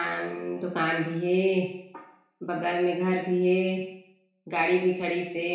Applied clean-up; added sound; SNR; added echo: none; none; none; reverberation time 0.7 s.